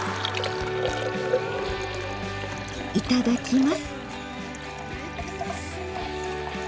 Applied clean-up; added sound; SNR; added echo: none; Liquid + Clapping; 7 dB; none.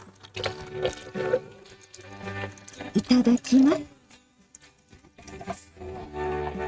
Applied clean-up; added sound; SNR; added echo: neural mask model RNNoise.